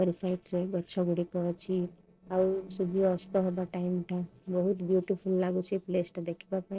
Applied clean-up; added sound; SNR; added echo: neural separator model SepFormer DNS4.